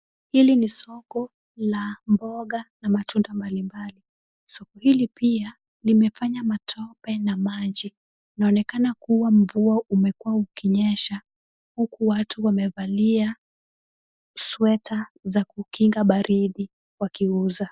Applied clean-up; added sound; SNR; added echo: neural mask model Resemble Enhance denoiser.